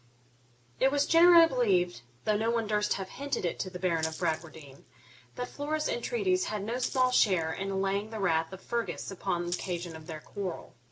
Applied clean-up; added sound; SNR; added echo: none; Rattle (instrument); 14 dB; none.